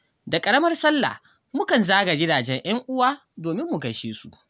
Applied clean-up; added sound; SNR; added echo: none; none; none; none.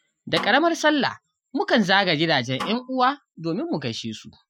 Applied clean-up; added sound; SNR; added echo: classical method Wiener filter.